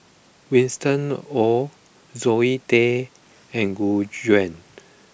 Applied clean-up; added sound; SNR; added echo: none; none; none; none.